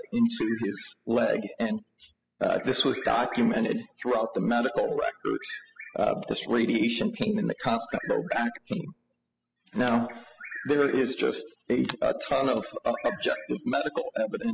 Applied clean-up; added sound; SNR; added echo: classical method spectral subtraction.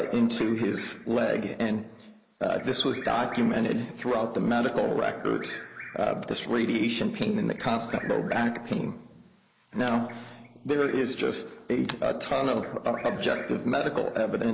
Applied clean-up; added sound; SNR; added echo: neural mask model Resemble Enhance denoiser.